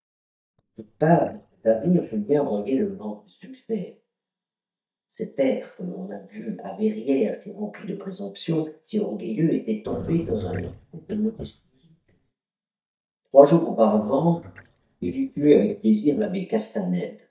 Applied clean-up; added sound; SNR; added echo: neural mask model DeepFilterNet 3.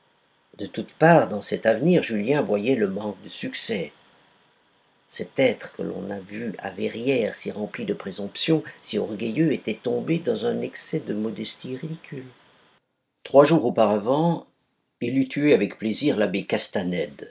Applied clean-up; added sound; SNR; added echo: none; none; none; none.